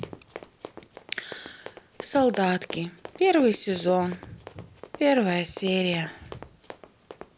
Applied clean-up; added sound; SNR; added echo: none; Run; 17 dB; none.